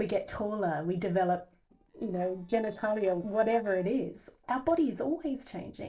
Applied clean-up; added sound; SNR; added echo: neural separator model SepFormer DNS4.